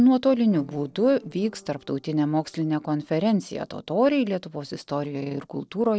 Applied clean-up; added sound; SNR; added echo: neural separator model SepFormer DNS4.